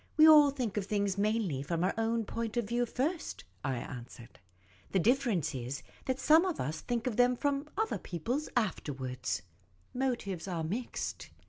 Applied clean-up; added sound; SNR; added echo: none; none; none; none.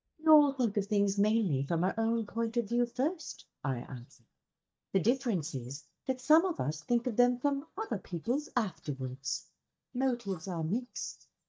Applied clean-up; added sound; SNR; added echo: neural mask model DeepFilterNet 3.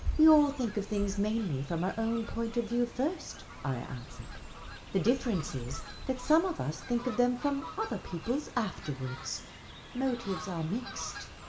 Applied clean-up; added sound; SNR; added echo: none; Fowl; 11 dB; reverberation time 0.6 s.